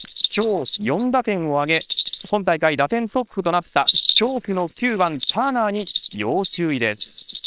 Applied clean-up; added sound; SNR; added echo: neural separator model SepFormer WHAM!.